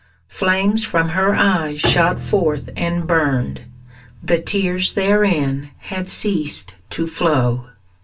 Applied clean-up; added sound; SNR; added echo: none; Bowed string instrument; 14 dB; reverberation time 0.2 s.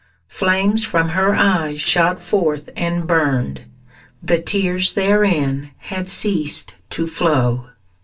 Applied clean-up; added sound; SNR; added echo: neural separator model SepFormer DNS4.